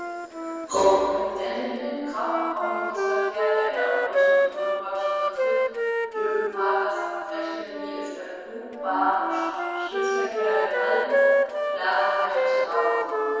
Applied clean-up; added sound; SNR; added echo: none; Wind instrument, woodwind instrument; -2 dB; reverberation time 2.1 s.